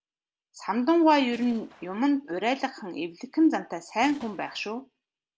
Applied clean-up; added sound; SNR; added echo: neural separator model SepFormer DNS4.